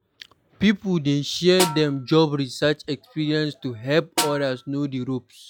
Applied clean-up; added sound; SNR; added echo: classical method log-MMSE.